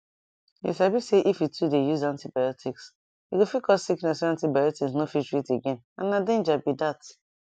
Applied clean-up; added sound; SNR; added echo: none; none; none; none.